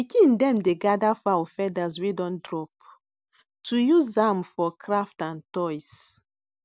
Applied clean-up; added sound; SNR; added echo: none; none; none; none.